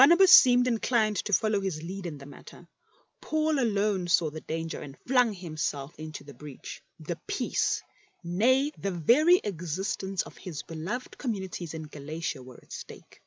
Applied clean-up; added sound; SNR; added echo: none; none; none; none.